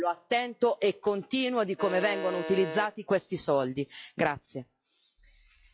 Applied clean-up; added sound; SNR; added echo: classical method log-MMSE.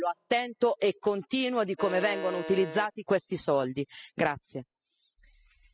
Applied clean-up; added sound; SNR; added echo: classical method spectral subtraction.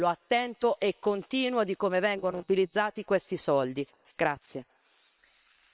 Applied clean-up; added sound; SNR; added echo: neural separator model SepFormer WHAM!.